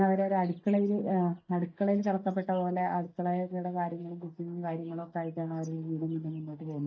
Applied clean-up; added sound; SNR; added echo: neural mask model DeepFilterNet 3.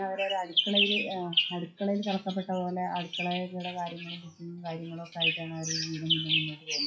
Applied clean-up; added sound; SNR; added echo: classical method WPE with log-MMSE.